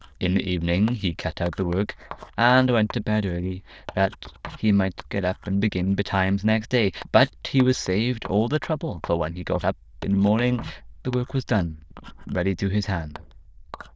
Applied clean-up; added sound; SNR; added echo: neural diffusion model UNIVERSE++.